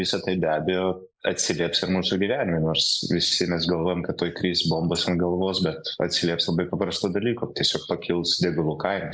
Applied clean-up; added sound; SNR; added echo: neural mask model Resemble Enhance denoiser.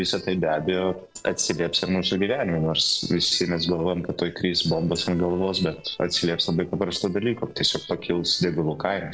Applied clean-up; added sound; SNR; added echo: neural separator model SepFormer DNS4.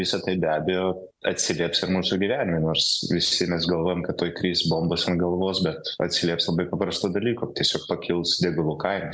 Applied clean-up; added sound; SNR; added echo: none; none; none; none.